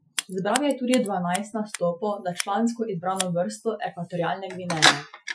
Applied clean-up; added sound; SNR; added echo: classical method Wiener filter.